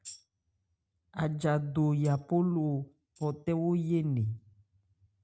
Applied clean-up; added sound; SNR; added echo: neural mask model RNNoise.